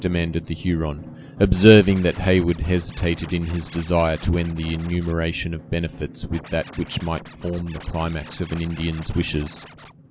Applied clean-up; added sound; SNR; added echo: none; Drum + Scratching (performance technique); 18 dB; none.